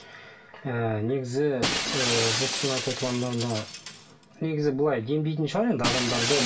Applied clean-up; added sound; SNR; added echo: none; Shatter; 4 dB; reverberation time 0.2 s.